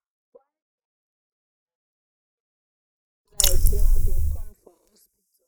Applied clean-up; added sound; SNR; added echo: neural mask model DeepFilterNet 3.